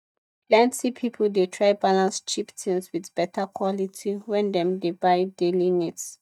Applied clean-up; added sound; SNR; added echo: neural mask model DeepFilterNet 3.